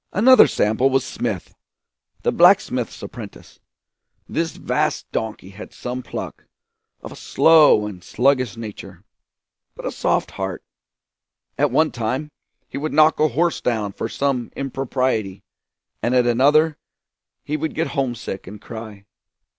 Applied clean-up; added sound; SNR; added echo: none; none; none; none.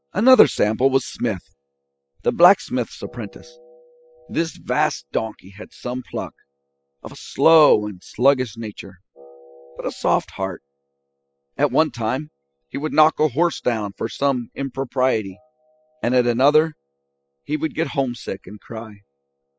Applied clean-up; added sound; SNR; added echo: classical method spectral subtraction.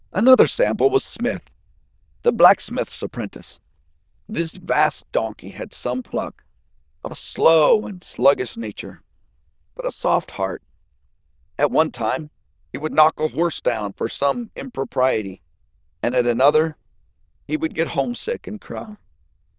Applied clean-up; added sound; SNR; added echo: neural diffusion model UNIVERSE++.